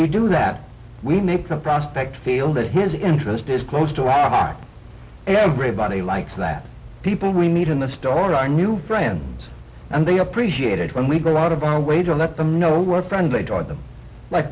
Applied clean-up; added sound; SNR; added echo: none; none; none; none.